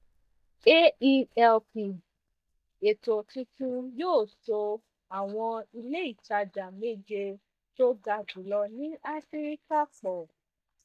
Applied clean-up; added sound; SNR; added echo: neural mask model DeepFilterNet 3.